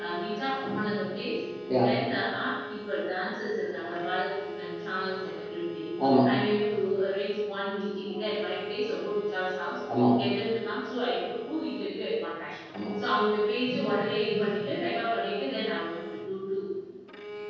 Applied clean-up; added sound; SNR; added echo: none; Bowed string instrument; 11 dB; reverberation time 1.3 s.